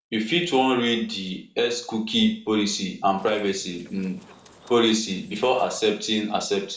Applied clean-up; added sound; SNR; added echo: neural separator model SepFormer DNS4.